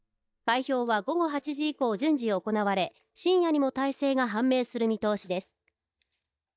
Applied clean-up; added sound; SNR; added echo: neural mask model DeepFilterNet 3.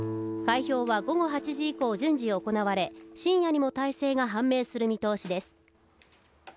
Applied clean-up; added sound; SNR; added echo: none; Guitar; 12 dB; none.